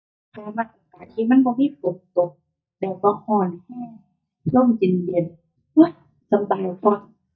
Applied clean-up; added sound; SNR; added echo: neural mask model DeepFilterNet 3.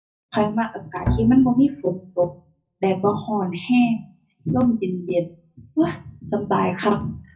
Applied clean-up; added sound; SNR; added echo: none; Bowed string instrument; 5 dB; reverberation time 0.4 s.